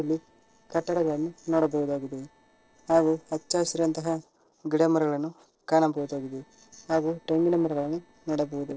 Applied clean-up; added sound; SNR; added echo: neural separator model SepFormer DNS4.